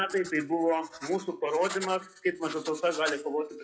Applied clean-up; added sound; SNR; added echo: classical method WPE with log-MMSE.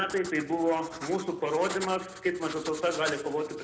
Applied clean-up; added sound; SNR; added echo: none; Writing; 13 dB; reverberation time 0.7 s.